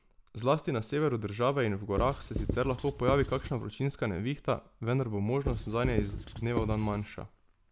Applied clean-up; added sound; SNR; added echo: none; Writing; 5 dB; none.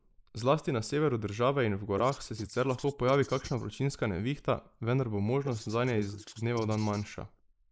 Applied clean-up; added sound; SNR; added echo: neural mask model Resemble Enhance denoiser.